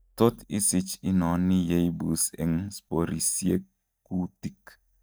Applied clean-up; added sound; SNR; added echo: neural mask model DeepFilterNet 3.